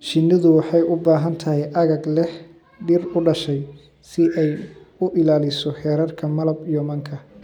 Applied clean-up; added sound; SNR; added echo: none; none; none; none.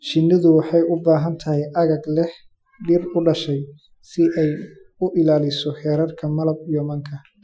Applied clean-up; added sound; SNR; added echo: classical method Wiener filter.